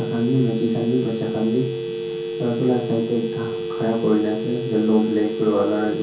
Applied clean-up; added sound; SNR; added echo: none; Telephone; 5 dB; reverberation time 0.6 s.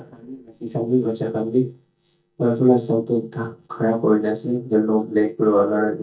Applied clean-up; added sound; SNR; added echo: neural mask model DeepFilterNet 3.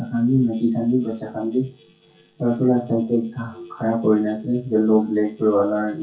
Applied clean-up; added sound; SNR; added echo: classical method WPE with log-MMSE.